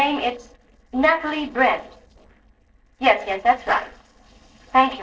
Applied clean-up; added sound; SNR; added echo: neural separator model SepFormer DNS4.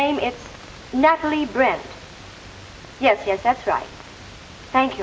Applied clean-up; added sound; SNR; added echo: none; none; none; none.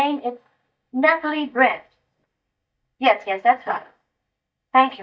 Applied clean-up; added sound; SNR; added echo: neural mask model DeepFilterNet 3.